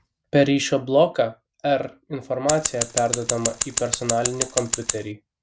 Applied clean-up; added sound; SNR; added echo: none; Scissors; 3 dB; none.